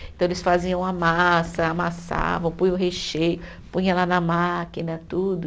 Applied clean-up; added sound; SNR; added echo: none; none; none; none.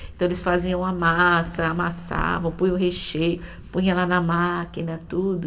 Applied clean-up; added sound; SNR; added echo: none; none; none; reverberation time 1.5 s.